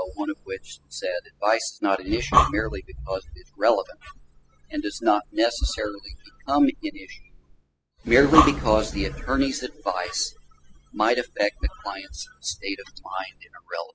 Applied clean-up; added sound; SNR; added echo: classical method spectral subtraction.